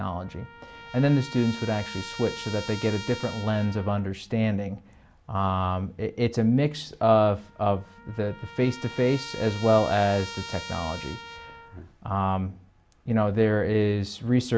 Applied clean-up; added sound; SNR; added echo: none; Trumpet; 17 dB; none.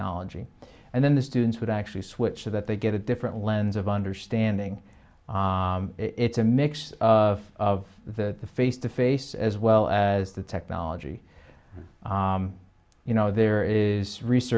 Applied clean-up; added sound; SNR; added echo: none; none; none; none.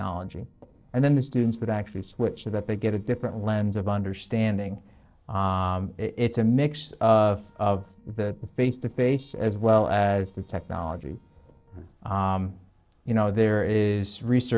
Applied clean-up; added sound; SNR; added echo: neural separator model SepFormer DNS4.